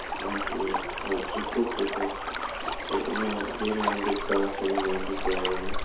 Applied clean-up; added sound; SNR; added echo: none; Stream; 0 dB; reverberation time 2.4 s.